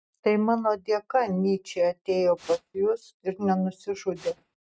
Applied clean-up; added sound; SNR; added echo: neural mask model RNNoise.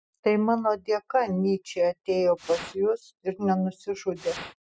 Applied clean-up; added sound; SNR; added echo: classical method spectral subtraction.